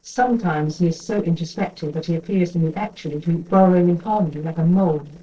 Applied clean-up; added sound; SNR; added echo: neural separator model SepFormer DNS4.